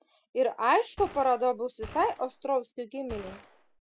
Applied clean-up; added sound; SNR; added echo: none; Gunshot, gunfire; 17 dB; none.